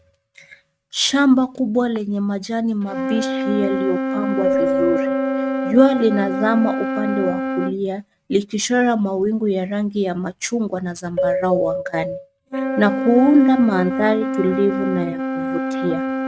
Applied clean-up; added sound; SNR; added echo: neural mask model RNNoise.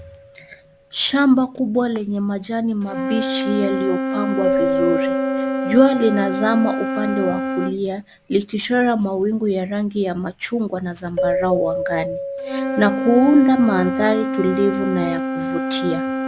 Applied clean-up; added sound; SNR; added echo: none; Wind instrument, woodwind instrument + Keyboard (musical); 4 dB; none.